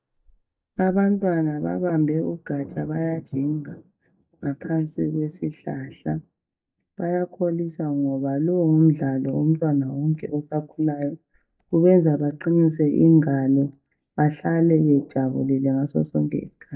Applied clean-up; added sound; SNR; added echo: neural mask model DeepFilterNet 3.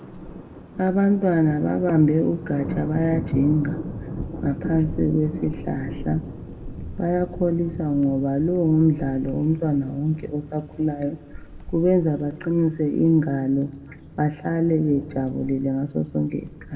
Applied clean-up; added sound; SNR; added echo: none; Thunder; 12 dB; reverberation time 1.1 s.